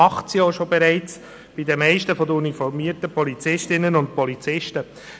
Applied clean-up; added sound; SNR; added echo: none; none; none; none.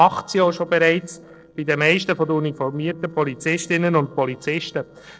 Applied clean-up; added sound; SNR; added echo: neural separator model SepFormer DNS4.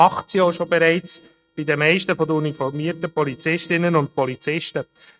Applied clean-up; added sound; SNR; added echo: neural mask model RNNoise.